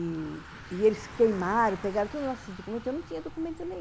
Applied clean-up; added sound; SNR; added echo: none; Bicycle; 15 dB; none.